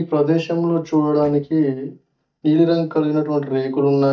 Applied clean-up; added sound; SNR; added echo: neural mask model DeepFilterNet 3.